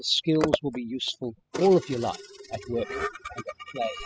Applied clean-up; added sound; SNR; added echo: classical method spectral subtraction.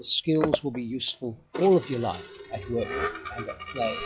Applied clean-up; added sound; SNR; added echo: classical method log-MMSE.